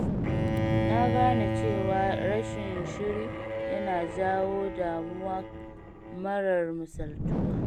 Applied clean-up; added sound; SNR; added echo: none; Bowed string instrument + Wind; -1 dB; none.